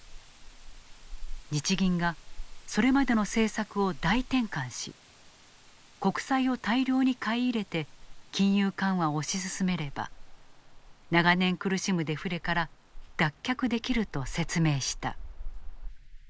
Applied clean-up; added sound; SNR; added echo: neural mask model Resemble Enhance denoiser.